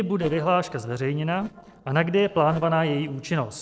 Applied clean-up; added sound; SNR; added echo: neural separator model SepFormer DNS4.